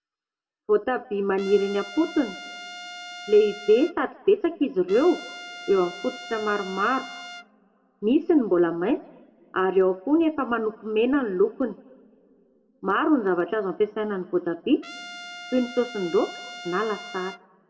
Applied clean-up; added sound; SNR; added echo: none; Trumpet; 15 dB; reverberation time 1.1 s.